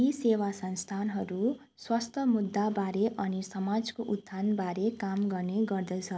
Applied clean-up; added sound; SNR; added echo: none; none; none; none.